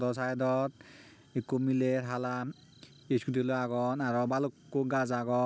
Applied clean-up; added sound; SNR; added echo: none; none; none; none.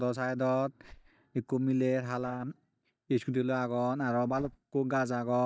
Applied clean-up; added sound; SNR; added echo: neural mask model DeepFilterNet 3.